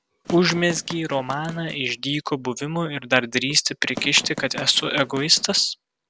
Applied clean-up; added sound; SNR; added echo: none; Run; 14 dB; none.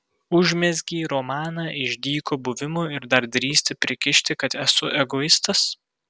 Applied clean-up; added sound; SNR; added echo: none; none; none; none.